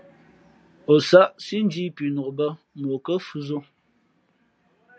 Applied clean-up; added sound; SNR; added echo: none; none; none; none.